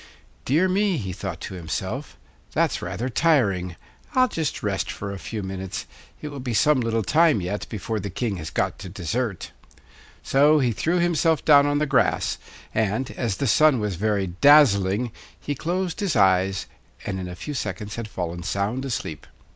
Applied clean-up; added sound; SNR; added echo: none; none; none; none.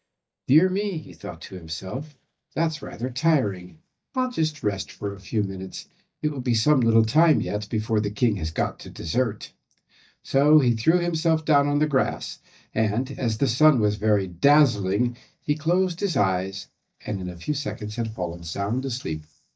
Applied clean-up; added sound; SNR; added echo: neural mask model DeepFilterNet 3.